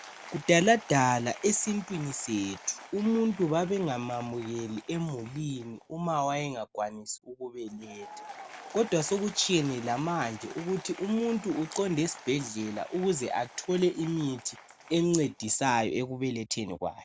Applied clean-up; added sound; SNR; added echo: none; Applause / Crowd; 19 dB; none.